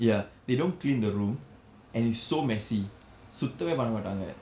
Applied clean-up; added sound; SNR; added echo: none; none; none; none.